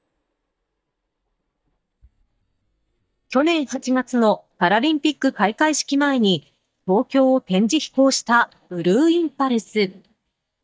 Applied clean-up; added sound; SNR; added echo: neural mask model DeepFilterNet 3.